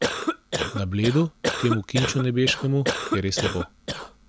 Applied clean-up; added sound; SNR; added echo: none; Cough; 3 dB; none.